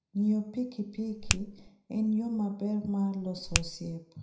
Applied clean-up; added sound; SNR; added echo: none; Finger snapping; 1 dB; reverberation time 0.4 s.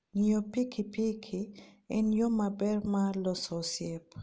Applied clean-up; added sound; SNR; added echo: none; none; none; none.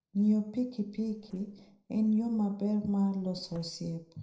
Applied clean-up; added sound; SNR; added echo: neural separator model SepFormer DNS4.